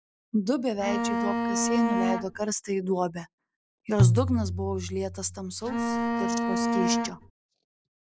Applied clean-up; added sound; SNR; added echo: none; Bowed string instrument + Tabla; -4 dB; none.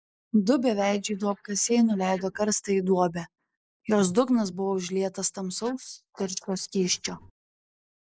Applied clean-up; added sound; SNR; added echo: neural mask model Resemble Enhance denoiser.